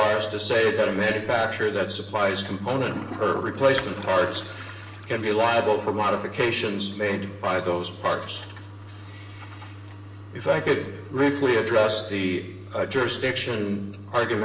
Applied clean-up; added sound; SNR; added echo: none; Toilet flush; 14 dB; reverberation time 0.9 s.